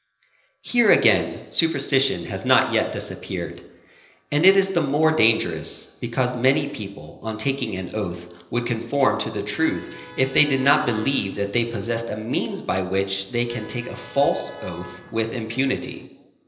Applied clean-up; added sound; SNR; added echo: neural separator model SepFormer DNS4.